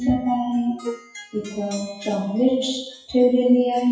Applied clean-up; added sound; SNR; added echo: classical method WPE with log-MMSE.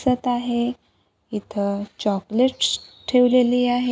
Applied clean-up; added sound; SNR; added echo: none; none; none; none.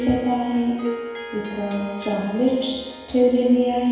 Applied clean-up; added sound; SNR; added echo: none; Harp; 13 dB; reverberation time 1.2 s.